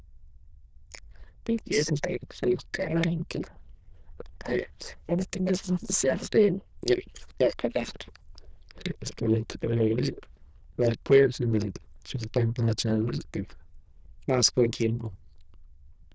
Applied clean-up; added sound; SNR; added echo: neural diffusion model UNIVERSE++.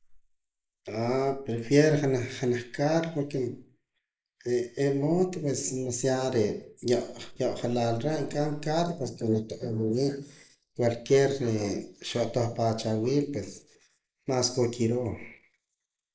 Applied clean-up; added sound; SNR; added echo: neural mask model Resemble Enhance denoiser.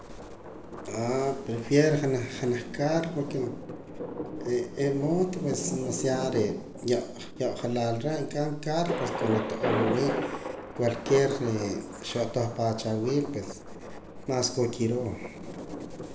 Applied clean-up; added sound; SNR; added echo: none; Thunder; 7 dB; none.